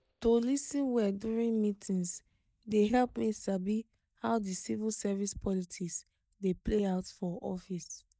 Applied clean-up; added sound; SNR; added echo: neural mask model DeepFilterNet 3.